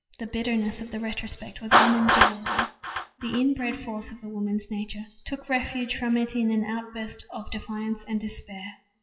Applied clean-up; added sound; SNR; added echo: classical method WPE with log-MMSE.